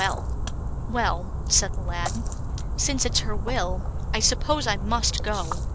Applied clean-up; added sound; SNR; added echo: none; Splash, splatter; 0 dB; none.